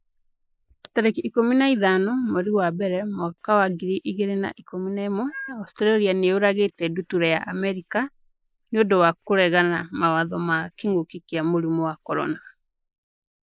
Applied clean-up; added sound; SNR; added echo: neural mask model Resemble Enhance denoiser.